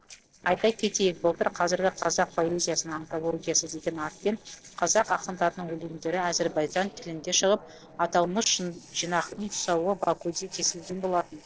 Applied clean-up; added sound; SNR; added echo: neural separator model SepFormer DNS4.